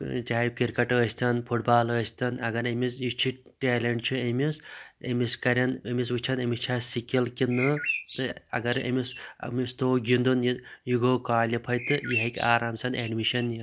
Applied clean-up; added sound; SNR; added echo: none; Bird; 9 dB; none.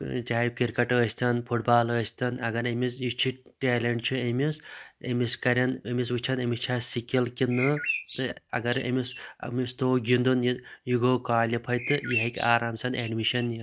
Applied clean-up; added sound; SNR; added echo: neural mask model RNNoise.